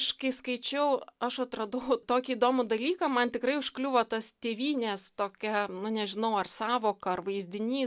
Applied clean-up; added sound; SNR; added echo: none; none; none; none.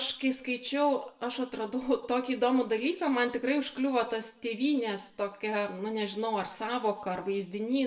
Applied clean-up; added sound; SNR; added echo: none; none; none; reverberation time 0.5 s.